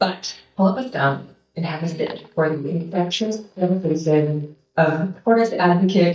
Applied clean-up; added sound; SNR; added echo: neural mask model DeepFilterNet 3.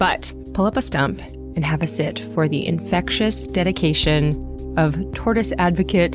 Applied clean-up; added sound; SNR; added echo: none; none; none; none.